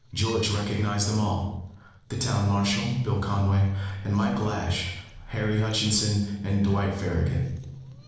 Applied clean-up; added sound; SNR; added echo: neural separator model SepFormer DNS4.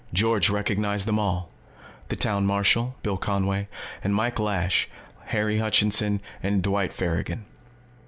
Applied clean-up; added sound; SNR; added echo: none; none; none; none.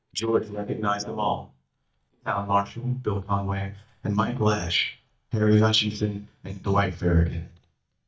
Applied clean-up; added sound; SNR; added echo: neural mask model DeepFilterNet 3.